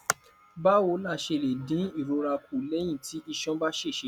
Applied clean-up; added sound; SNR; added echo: none; none; none; none.